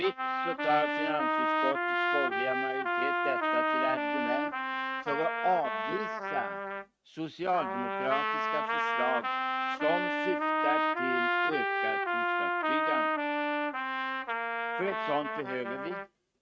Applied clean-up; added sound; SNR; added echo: neural mask model RNNoise.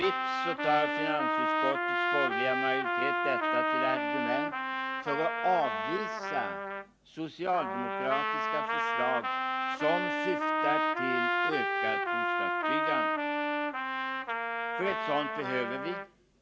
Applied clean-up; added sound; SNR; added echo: none; Trumpet; -4 dB; none.